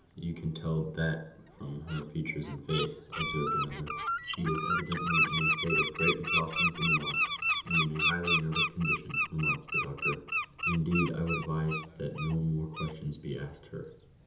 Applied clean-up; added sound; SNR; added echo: none; Bird; 0 dB; reverberation time 1.2 s.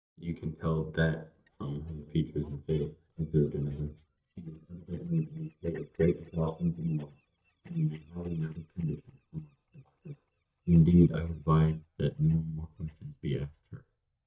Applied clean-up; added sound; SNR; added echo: neural mask model DeepFilterNet 3.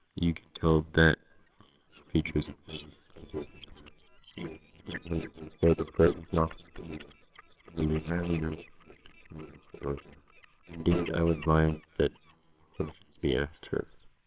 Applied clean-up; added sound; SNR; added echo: neural separator model SepFormer WHAMR!.